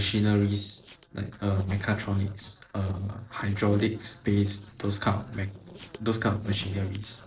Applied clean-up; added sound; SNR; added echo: neural separator model SepFormer DNS4.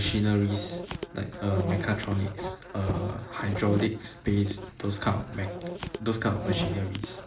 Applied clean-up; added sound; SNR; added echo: none; Insect; 7 dB; reverberation time 0.4 s.